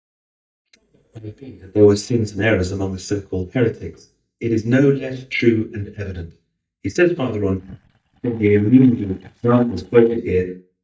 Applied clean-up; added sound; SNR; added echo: neural mask model DeepFilterNet 3.